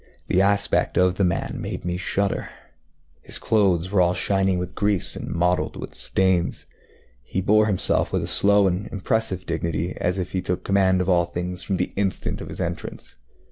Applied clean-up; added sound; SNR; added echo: none; none; none; none.